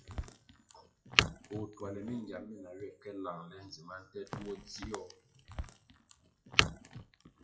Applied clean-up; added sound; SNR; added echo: classical method WPE with log-MMSE.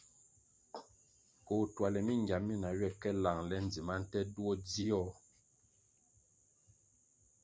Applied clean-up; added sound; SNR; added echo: none; none; none; none.